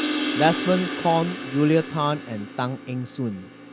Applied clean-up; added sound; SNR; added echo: none; Crash cymbal; 6 dB; none.